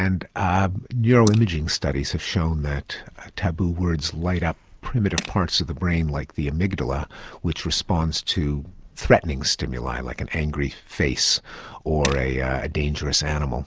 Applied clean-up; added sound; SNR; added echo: neural mask model Resemble Enhance denoiser.